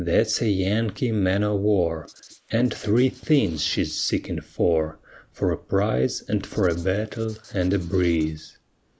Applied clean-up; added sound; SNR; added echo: neural mask model Resemble Enhance denoiser.